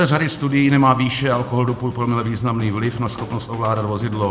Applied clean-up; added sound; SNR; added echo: none; Drum / Drum kit; 18 dB; reverberation time 1.7 s.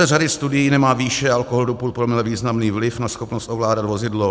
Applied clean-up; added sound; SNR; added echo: none; none; none; none.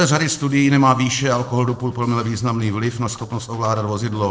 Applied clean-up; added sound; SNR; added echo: neural separator model SepFormer DNS4.